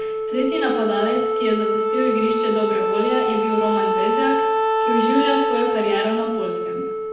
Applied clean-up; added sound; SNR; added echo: none; Wind instrument, woodwind instrument; -3 dB; reverberation time 0.9 s.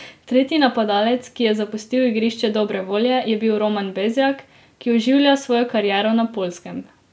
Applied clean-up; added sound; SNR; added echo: none; none; none; none.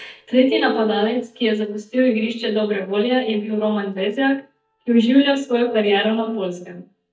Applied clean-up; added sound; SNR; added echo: neural mask model DeepFilterNet 3.